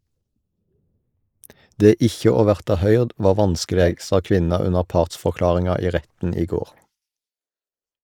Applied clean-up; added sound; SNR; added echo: neural mask model Resemble Enhance denoiser.